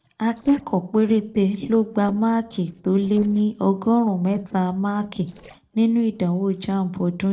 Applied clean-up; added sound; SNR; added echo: neural separator model SepFormer DNS4.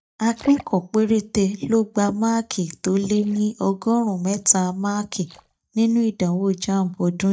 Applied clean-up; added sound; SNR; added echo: neural mask model DeepFilterNet 3.